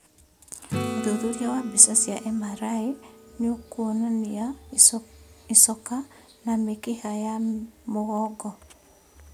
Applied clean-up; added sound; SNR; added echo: none; Acoustic guitar / Strum; 14 dB; none.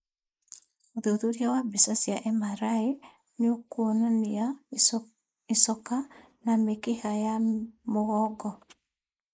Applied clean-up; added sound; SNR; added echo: neural mask model Resemble Enhance denoiser.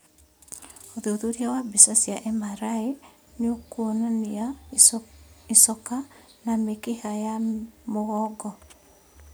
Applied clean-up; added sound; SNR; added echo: none; none; none; none.